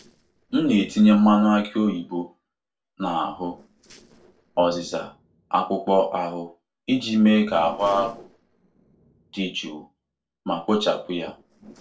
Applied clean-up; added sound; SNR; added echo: neural separator model SepFormer DNS4.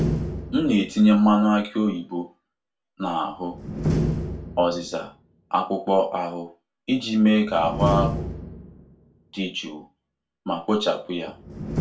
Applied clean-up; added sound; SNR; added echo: none; Slam; 7 dB; reverberation time 0.2 s.